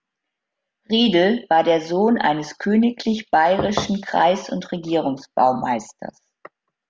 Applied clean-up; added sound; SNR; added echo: none; Knock / Wood; 7 dB; none.